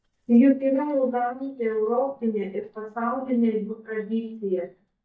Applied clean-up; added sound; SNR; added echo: neural mask model DeepFilterNet 3.